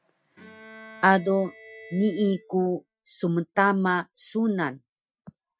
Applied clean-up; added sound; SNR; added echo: classical method Wiener filter.